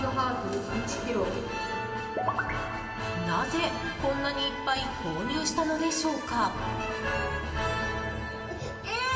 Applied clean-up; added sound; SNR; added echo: none; none; none; reverberation time 2.9 s.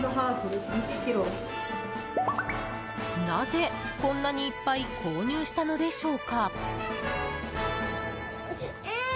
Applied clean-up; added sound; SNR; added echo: none; none; none; none.